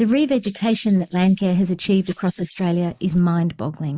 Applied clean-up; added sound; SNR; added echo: neural mask model Resemble Enhance denoiser.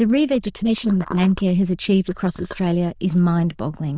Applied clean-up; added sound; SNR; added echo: neural diffusion model UNIVERSE++.